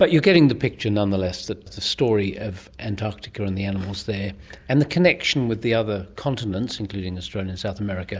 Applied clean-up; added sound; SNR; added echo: none; none; none; none.